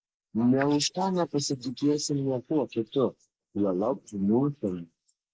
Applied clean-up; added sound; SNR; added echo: neural mask model Resemble Enhance denoiser.